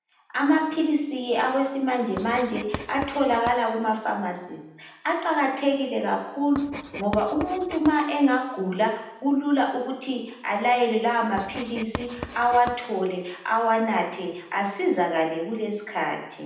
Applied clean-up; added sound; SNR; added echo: none; Writing; 13 dB; reverberation time 0.8 s.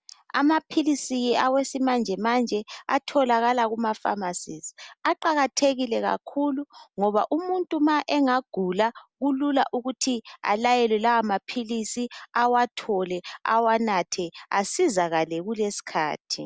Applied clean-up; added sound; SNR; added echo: none; none; none; none.